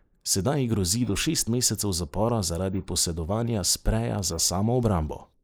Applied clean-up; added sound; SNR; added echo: neural mask model Resemble Enhance denoiser.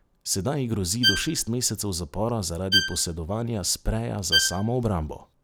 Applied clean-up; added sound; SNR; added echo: none; Bowed string instrument; 1 dB; none.